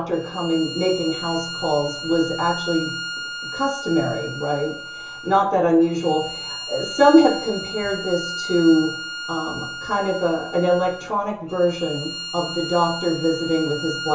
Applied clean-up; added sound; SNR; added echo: none; Bowed string instrument; 10 dB; reverberation time 0.7 s.